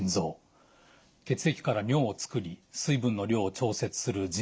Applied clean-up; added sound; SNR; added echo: none; none; none; none.